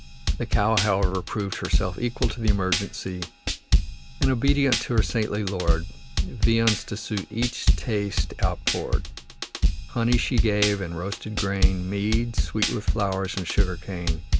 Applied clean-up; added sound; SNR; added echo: none; Drum kit; -2 dB; none.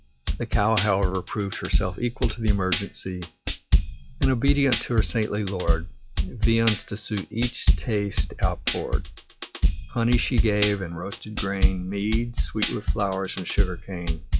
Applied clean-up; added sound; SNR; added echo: classical method log-MMSE.